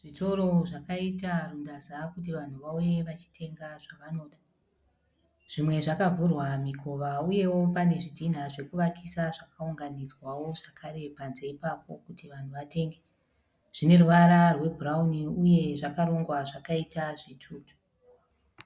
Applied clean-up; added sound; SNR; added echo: none; none; none; none.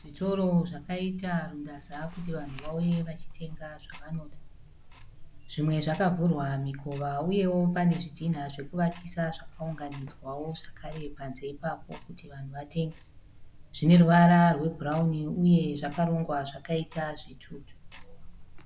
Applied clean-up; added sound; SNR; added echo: neural mask model Resemble Enhance denoiser.